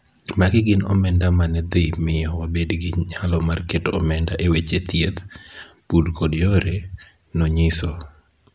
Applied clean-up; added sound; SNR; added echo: none; none; none; none.